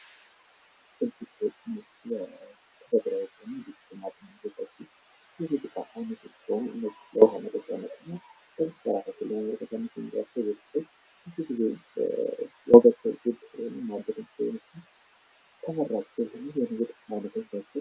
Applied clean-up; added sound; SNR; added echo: none; none; none; none.